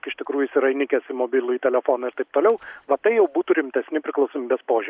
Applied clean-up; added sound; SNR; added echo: none; none; none; none.